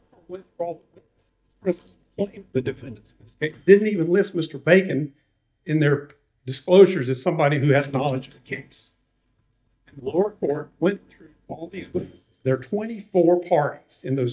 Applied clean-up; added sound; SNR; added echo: neural mask model DeepFilterNet 3.